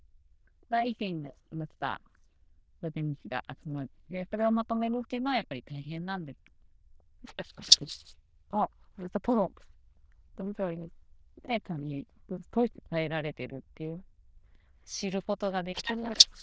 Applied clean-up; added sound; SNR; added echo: neural diffusion model UNIVERSE++.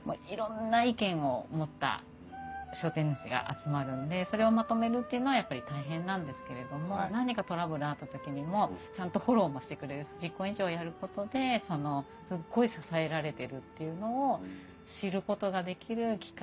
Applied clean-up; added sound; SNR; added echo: none; none; none; none.